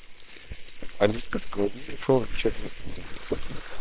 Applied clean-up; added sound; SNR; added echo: neural separator model SepFormer WHAM!.